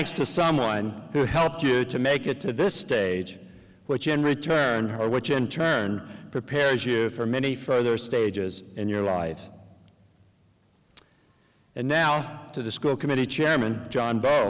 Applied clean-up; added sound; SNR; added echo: none; none; none; none.